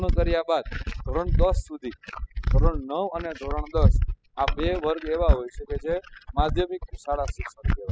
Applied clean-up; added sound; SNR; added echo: classical method spectral subtraction.